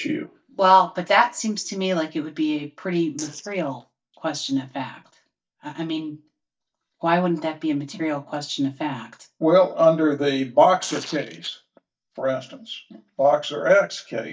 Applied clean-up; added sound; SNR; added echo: neural mask model DeepFilterNet 3.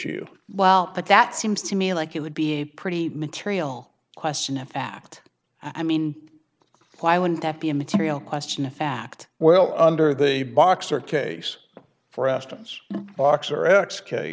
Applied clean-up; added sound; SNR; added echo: none; none; none; none.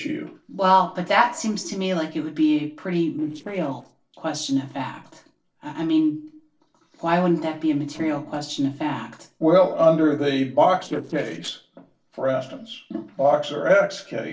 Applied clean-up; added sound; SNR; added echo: neural separator model SepFormer DNS4.